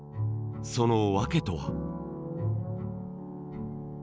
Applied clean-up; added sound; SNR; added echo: none; none; none; none.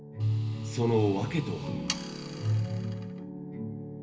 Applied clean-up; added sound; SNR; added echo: none; Sawing; 14 dB; reverberation time 0.3 s.